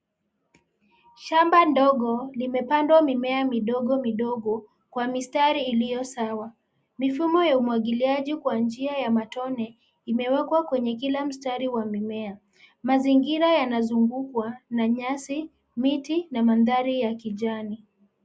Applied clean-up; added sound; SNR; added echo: none; none; none; none.